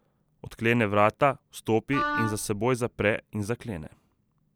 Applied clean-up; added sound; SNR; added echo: none; Wind instrument, woodwind instrument; 4 dB; none.